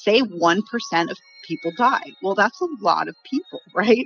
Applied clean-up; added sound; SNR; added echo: classical method spectral subtraction.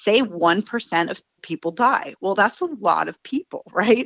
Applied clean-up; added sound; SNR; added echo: none; none; none; none.